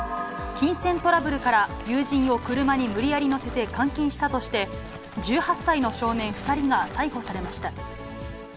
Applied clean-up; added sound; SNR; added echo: none; Crackle; 17 dB; none.